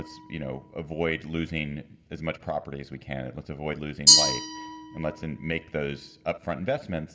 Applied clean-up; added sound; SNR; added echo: none; Glass; -3 dB; reverberation time 0.4 s.